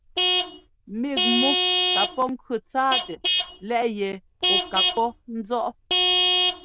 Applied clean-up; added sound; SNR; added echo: neural diffusion model UNIVERSE++.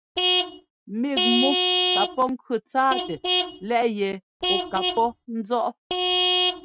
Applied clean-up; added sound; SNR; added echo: neural mask model RNNoise.